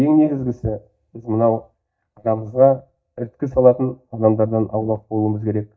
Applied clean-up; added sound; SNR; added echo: neural mask model DeepFilterNet 3.